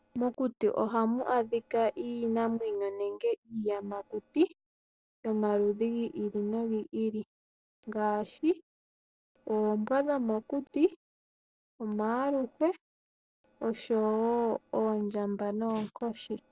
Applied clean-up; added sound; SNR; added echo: neural separator model SepFormer DNS4.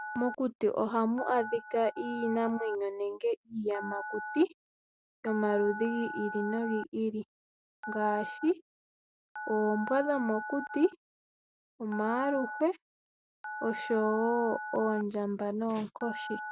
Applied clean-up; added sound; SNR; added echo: neural mask model RNNoise.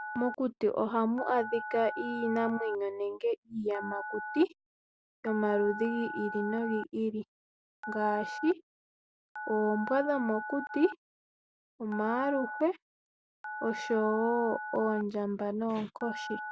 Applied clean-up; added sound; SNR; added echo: none; Telephone; 10 dB; none.